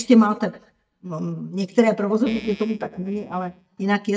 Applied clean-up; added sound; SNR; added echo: neural mask model DeepFilterNet 3.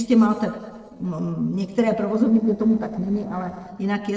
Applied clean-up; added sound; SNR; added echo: neural separator model SepFormer DNS4.